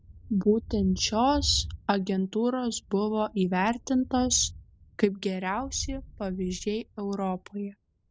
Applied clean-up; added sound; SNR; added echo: none; Thunder; 14 dB; none.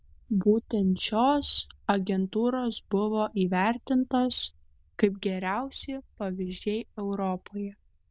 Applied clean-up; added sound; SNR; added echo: neural diffusion model UNIVERSE++.